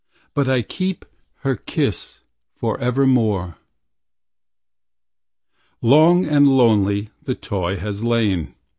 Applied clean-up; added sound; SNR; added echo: none; none; none; none.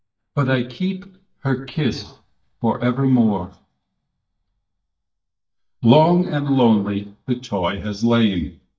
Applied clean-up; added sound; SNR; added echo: neural mask model DeepFilterNet 3.